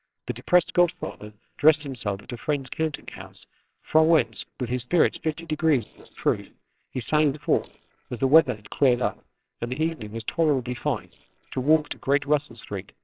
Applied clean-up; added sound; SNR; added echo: neural separator model SepFormer WHAMR!.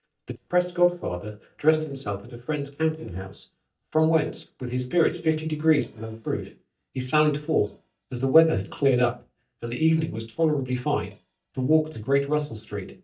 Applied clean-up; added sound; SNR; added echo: neural mask model DeepFilterNet 3.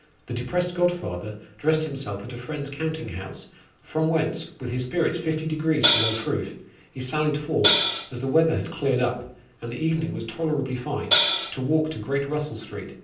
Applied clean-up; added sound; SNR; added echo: none; Hi-hat; -3 dB; reverberation time 0.6 s.